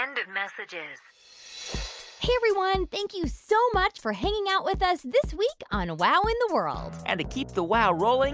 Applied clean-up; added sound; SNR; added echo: none; none; none; none.